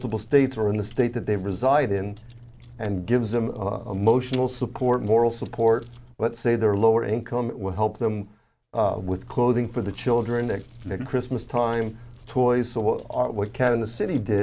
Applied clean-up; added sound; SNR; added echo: none; Chewing, mastication; 20 dB; none.